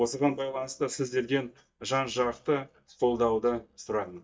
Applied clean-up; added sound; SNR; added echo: neural mask model DeepFilterNet 3.